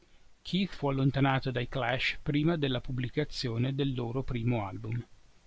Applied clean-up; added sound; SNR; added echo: none; none; none; none.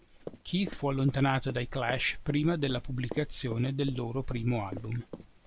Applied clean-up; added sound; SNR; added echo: none; Run; 16 dB; none.